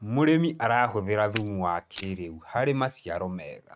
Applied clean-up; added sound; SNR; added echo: neural mask model RNNoise.